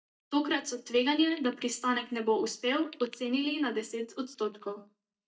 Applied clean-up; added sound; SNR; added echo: neural mask model DeepFilterNet 3.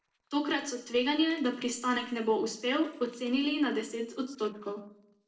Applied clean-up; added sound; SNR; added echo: neural separator model SepFormer DNS4.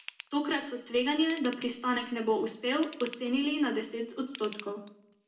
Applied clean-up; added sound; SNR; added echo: none; Ratchet, pawl / Tools; 18 dB; reverberation time 0.6 s.